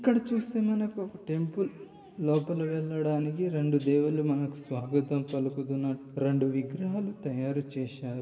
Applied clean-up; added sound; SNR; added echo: none; Tambourine; 13 dB; reverberation time 1.6 s.